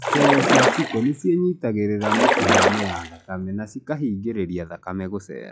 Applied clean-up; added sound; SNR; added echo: classical method log-MMSE.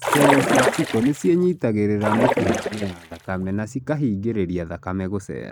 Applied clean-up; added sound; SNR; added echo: neural mask model RNNoise.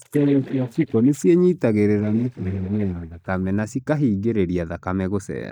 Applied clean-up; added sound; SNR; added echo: neural mask model DeepFilterNet 3.